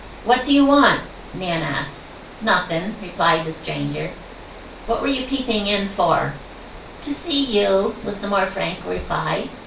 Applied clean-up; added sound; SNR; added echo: none; Water; 16 dB; reverberation time 0.4 s.